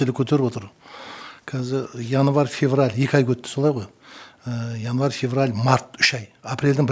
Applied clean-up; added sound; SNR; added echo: none; none; none; none.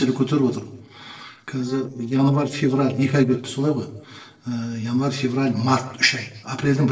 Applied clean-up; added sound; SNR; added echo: neural separator model SepFormer DNS4.